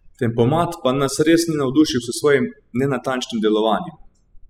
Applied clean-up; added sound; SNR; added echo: classical method spectral subtraction.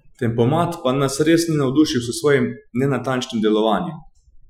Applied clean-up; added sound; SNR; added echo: classical method Wiener filter.